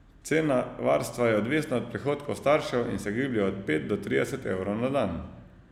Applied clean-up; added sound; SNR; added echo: none; none; none; none.